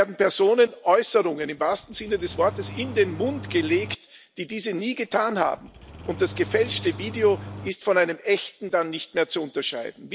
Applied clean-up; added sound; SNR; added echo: none; Engine starting; 14 dB; none.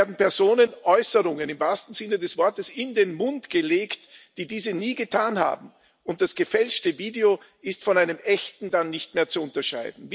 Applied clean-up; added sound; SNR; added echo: none; none; none; none.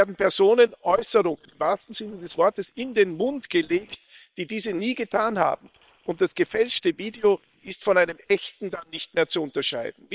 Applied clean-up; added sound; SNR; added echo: neural separator model SepFormer WHAM!.